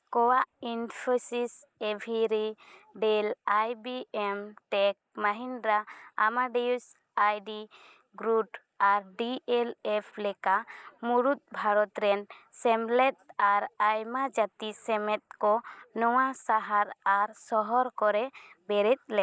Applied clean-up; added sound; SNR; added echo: neural mask model Resemble Enhance denoiser.